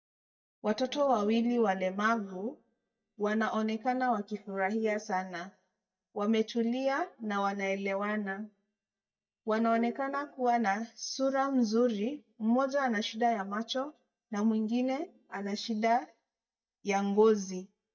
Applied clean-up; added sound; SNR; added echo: neural mask model DeepFilterNet 3.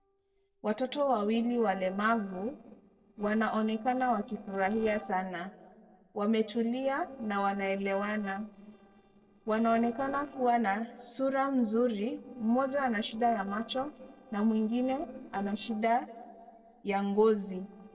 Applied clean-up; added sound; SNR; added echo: neural separator model SepFormer DNS4.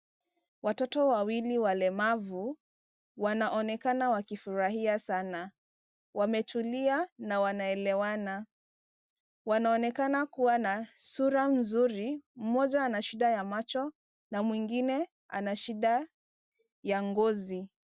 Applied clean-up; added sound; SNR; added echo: none; none; none; none.